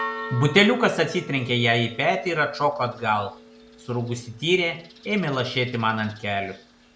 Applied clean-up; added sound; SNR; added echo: none; Church bell; 15 dB; none.